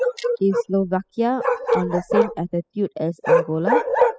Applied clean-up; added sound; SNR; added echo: classical method spectral subtraction.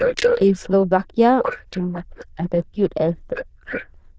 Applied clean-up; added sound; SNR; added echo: neural diffusion model UNIVERSE++.